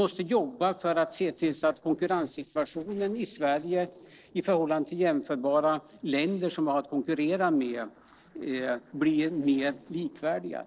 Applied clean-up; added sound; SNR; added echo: neural separator model SepFormer DNS4.